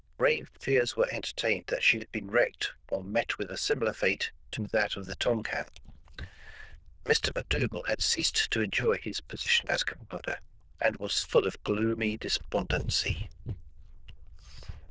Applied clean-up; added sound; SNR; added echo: neural diffusion model UNIVERSE++.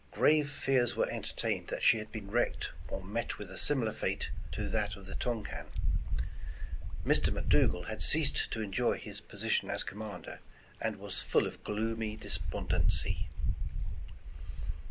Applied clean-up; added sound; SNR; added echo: none; Wind; -2 dB; none.